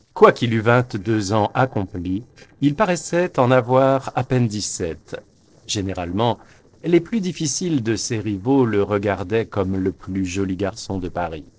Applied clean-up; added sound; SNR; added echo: neural separator model SepFormer DNS4.